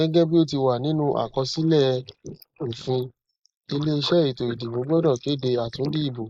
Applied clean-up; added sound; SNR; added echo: neural mask model Resemble Enhance denoiser.